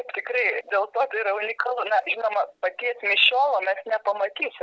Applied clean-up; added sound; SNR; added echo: none; none; none; none.